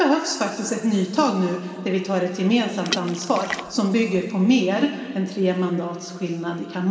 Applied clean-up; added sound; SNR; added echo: none; Water / Splash, splatter; 14 dB; reverberation time 2.1 s.